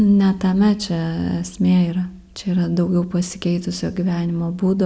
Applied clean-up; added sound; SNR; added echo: none; none; none; none.